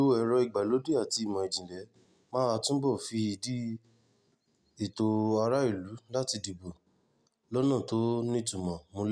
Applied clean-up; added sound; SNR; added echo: none; none; none; none.